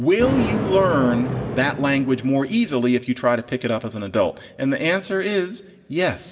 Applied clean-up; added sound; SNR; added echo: none; Thunder; 9 dB; reverberation time 1.1 s.